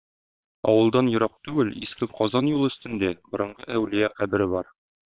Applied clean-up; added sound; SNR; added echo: neural separator model SepFormer WHAM!.